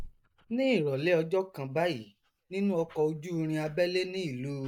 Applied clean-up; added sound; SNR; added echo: neural mask model DeepFilterNet 3.